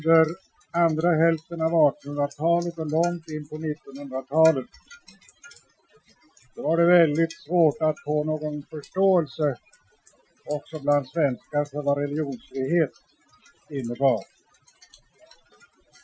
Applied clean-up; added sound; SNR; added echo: classical method Wiener filter.